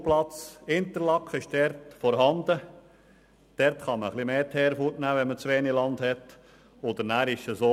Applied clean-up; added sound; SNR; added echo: none; none; none; none.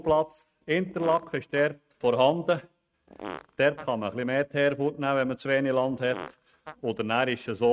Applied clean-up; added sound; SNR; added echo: neural mask model RNNoise.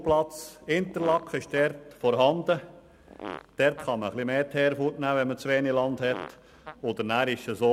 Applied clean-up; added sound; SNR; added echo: none; Fart; 16 dB; none.